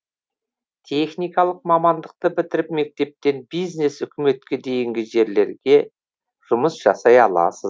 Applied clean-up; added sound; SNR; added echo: none; none; none; none.